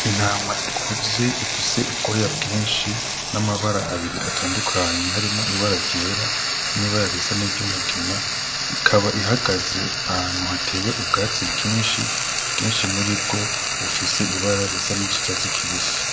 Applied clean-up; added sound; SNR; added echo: none; Frying (food); -1 dB; reverberation time 0.5 s.